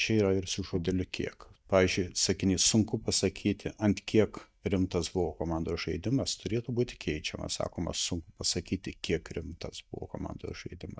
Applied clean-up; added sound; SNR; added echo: neural mask model DeepFilterNet 3.